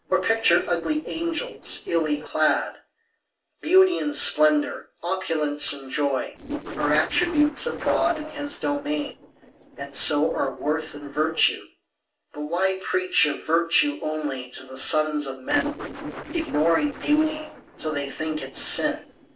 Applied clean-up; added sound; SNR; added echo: neural separator model SepFormer DNS4.